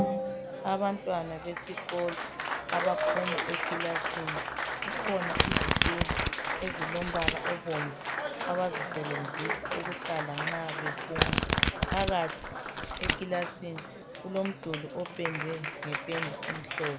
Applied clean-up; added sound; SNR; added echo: none; Domestic sounds, home sounds + Applause; -3 dB; none.